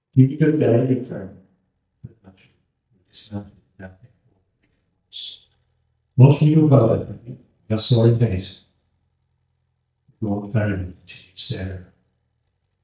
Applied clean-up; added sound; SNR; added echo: neural mask model DeepFilterNet 3.